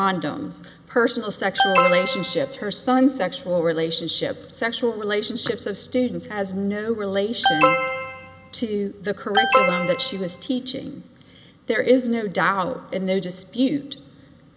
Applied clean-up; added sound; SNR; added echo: none; Alarm; -1 dB; none.